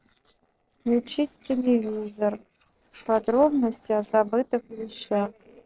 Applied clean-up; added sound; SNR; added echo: neural separator model SepFormer DNS4.